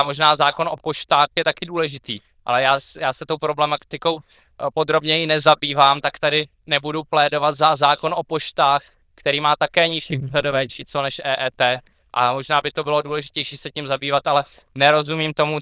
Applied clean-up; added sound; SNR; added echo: neural diffusion model UNIVERSE++.